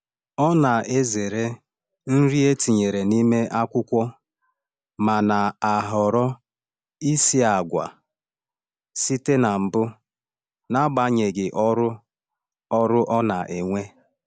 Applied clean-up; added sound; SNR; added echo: none; none; none; none.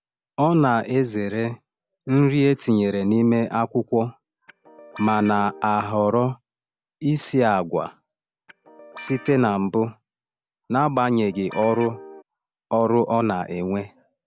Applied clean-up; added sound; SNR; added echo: none; Guitar; 18 dB; none.